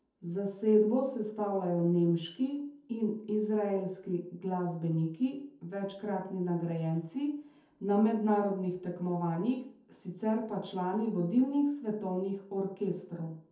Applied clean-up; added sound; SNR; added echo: none; none; none; reverberation time 0.5 s.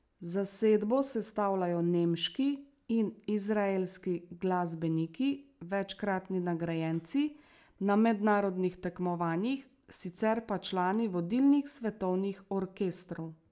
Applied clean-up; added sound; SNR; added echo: none; none; none; none.